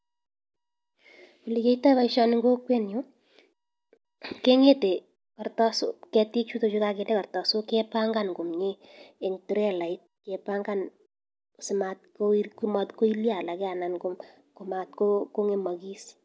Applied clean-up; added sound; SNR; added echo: none; none; none; none.